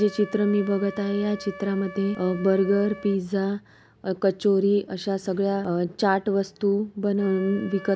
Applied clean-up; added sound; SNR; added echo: none; Wind instrument, woodwind instrument; 20 dB; none.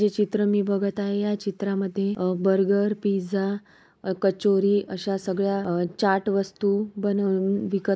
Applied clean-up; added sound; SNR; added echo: neural mask model Resemble Enhance denoiser.